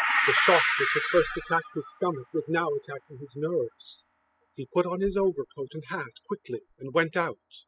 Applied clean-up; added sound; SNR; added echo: classical method spectral subtraction.